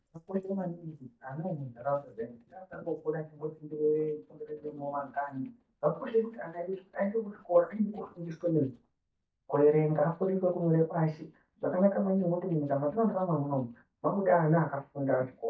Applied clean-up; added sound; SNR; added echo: neural mask model DeepFilterNet 3.